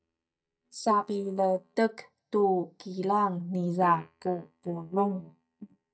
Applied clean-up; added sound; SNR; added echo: neural mask model DeepFilterNet 3.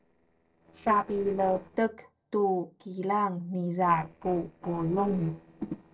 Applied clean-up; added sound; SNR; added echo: neural separator model SepFormer DNS4.